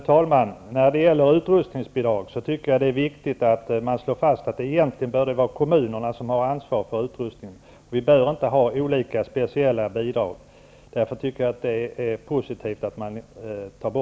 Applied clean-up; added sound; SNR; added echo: none; none; none; none.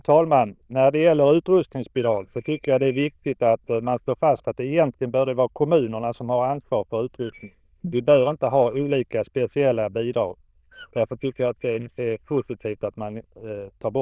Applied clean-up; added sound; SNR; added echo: neural diffusion model UNIVERSE++.